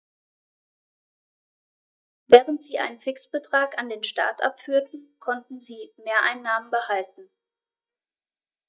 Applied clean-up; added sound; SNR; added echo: neural mask model DeepFilterNet 3.